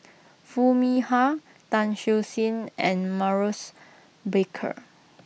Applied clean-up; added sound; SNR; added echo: none; none; none; none.